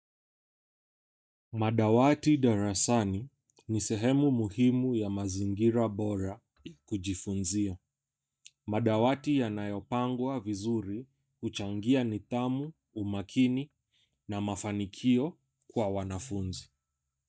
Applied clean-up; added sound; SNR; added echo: neural mask model DeepFilterNet 3.